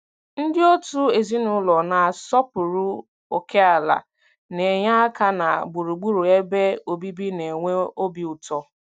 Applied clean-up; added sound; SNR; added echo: none; none; none; none.